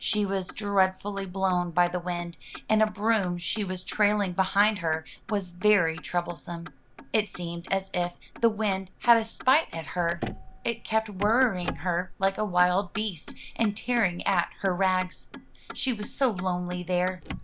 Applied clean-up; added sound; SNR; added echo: none; Motor vehicle (road); 15 dB; none.